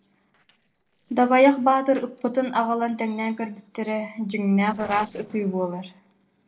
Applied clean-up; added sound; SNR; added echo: neural separator model SepFormer DNS4.